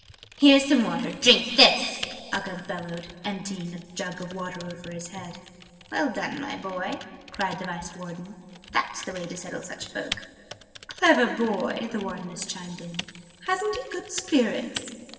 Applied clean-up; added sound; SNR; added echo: none; Typing; 17 dB; reverberation time 2.8 s.